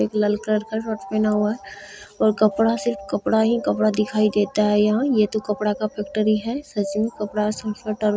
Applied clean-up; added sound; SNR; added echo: none; none; none; none.